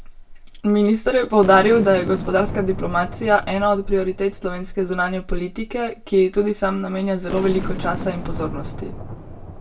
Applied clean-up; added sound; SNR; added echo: none; Boom; 13 dB; reverberation time 0.2 s.